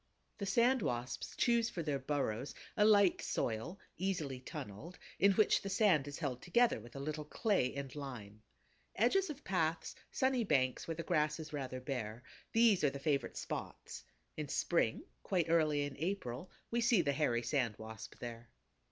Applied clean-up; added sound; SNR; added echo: none; none; none; none.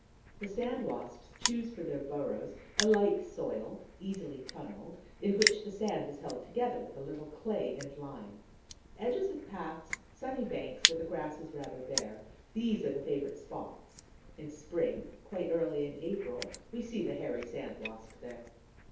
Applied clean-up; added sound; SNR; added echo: none; Crushing; 5 dB; reverberation time 0.7 s.